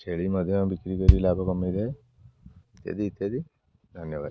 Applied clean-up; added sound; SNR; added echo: none; Bass drum; -3 dB; none.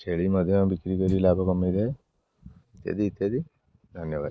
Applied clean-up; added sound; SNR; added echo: neural mask model Resemble Enhance denoiser.